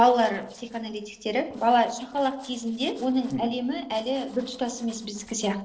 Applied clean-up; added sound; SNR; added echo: neural separator model SepFormer DNS4.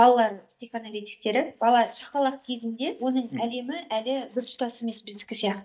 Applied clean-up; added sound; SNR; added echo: neural mask model DeepFilterNet 3.